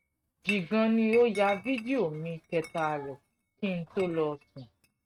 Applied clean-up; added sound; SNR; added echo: neural mask model RNNoise.